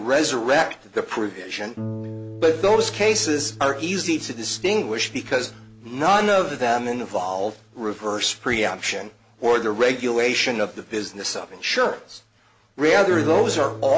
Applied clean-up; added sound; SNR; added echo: none; Harp; 17 dB; none.